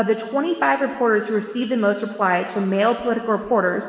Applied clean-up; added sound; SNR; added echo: none; none; none; reverberation time 2.4 s.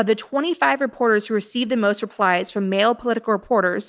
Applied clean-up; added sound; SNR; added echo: none; none; none; none.